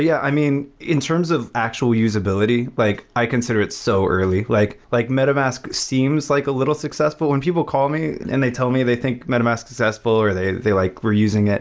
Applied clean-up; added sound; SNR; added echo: none; none; none; none.